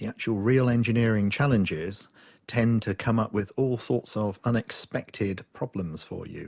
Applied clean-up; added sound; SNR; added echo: none; none; none; none.